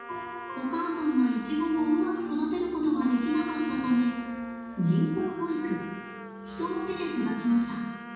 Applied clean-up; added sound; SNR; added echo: none; Trumpet; 15 dB; reverberation time 1.2 s.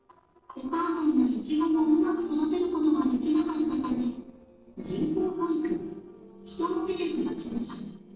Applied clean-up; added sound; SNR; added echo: neural separator model SepFormer DNS4.